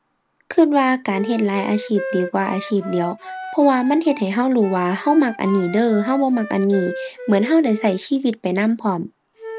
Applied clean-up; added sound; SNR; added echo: none; Wind instrument, woodwind instrument; 14 dB; none.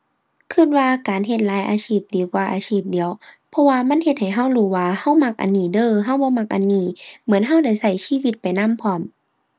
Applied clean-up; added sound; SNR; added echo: none; none; none; none.